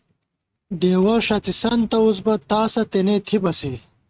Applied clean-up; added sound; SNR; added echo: neural mask model RNNoise.